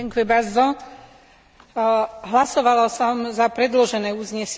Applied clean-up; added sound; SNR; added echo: none; none; none; none.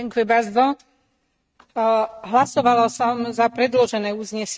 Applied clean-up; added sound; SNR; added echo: neural mask model RNNoise.